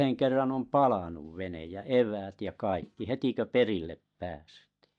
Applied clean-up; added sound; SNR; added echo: neural mask model DeepFilterNet 3.